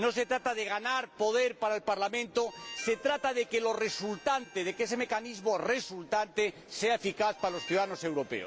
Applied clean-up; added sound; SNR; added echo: none; Harmonica; 19 dB; none.